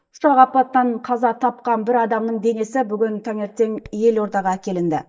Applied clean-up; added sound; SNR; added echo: neural mask model DeepFilterNet 3.